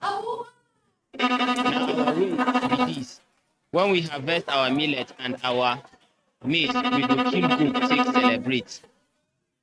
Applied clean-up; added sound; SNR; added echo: neural mask model RNNoise.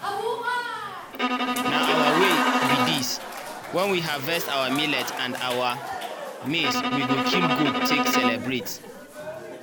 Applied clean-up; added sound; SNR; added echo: none; Applause / Crowd + Bowed string instrument; -2 dB; none.